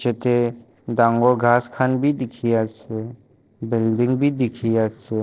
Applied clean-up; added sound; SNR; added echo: neural separator model SepFormer DNS4.